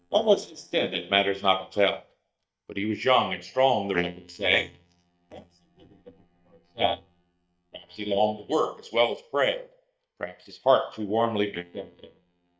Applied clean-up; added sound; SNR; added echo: neural mask model DeepFilterNet 3.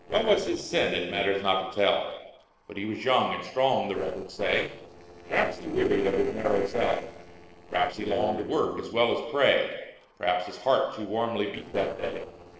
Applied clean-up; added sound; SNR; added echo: neural separator model SepFormer DNS4.